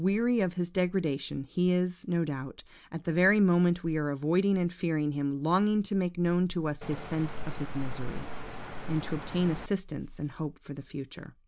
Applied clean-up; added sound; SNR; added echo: none; Cricket; -1 dB; none.